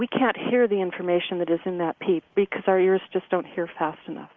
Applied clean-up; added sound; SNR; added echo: none; none; none; none.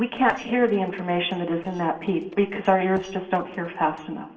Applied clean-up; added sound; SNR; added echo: neural separator model SepFormer DNS4.